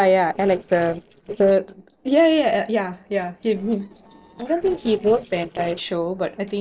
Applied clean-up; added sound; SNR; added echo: neural separator model SepFormer DNS4.